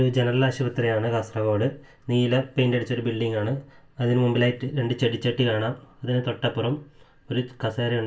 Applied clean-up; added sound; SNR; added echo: none; none; none; reverberation time 0.2 s.